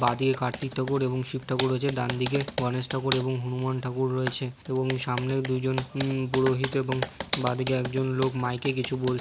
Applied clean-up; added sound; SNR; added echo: none; Computer keyboard; 4 dB; none.